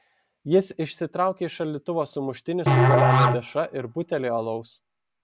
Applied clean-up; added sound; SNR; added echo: none; Musical instrument; -5 dB; none.